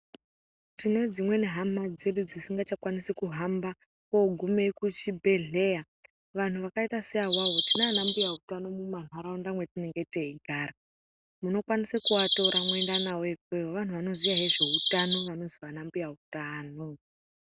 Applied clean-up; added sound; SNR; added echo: none; Bird vocalization, bird call, bird song; -5 dB; none.